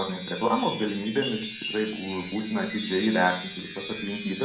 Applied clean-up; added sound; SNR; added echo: none; Wind chime; -4 dB; reverberation time 0.5 s.